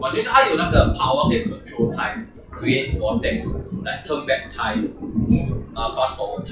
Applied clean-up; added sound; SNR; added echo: classical method log-MMSE.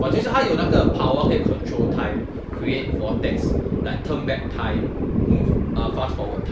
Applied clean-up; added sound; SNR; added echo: none; Thunder; -5 dB; none.